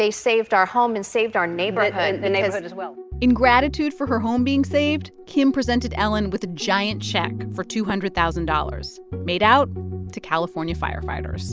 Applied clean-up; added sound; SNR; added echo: none; none; none; none.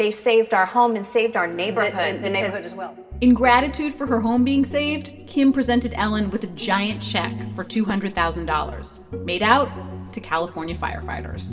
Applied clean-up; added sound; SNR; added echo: none; none; none; reverberation time 2.1 s.